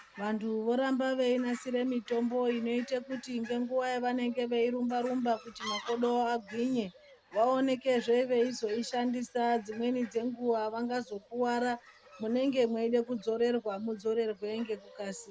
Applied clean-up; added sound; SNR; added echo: none; Fowl; 20 dB; none.